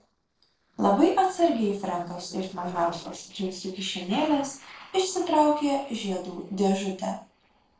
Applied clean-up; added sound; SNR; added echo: neural separator model SepFormer DNS4.